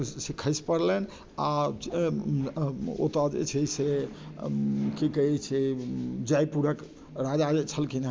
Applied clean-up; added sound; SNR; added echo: none; none; none; none.